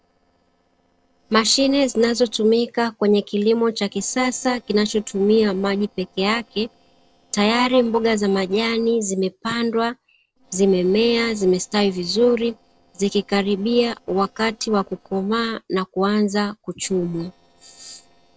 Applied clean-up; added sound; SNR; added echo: neural separator model SepFormer DNS4.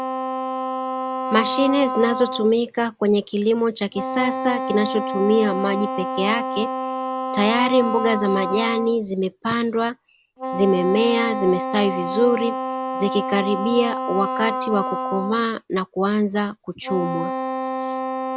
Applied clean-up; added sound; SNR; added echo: none; Wind instrument, woodwind instrument; 5 dB; none.